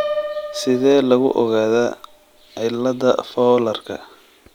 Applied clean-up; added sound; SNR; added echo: none; Piano; 12 dB; none.